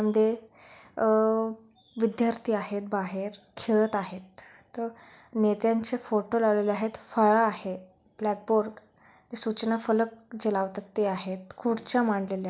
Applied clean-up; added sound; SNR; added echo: none; none; none; none.